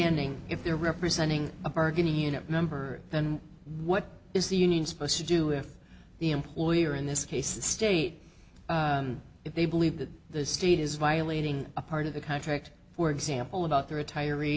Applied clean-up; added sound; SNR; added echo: none; none; none; none.